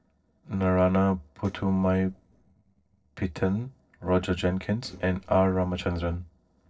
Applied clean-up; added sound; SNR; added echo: neural separator model SepFormer DNS4.